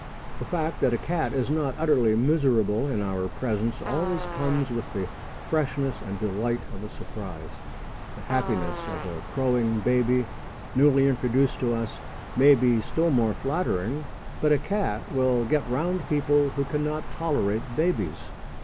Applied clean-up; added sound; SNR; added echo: none; Fart + Wind; 8 dB; none.